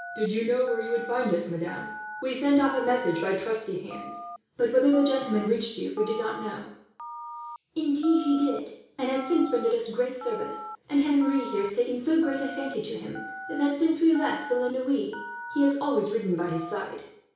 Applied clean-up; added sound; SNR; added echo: none; Telephone; 14 dB; reverberation time 0.6 s.